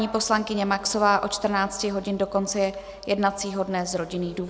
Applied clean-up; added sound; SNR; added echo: none; none; none; none.